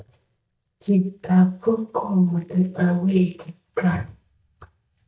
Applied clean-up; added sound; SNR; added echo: neural mask model DeepFilterNet 3.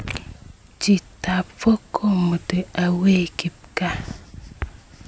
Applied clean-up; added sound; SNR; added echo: none; none; none; none.